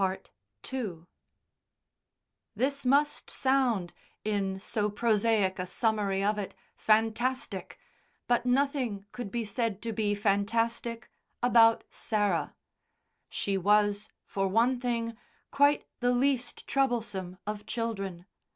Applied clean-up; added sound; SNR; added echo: none; none; none; none.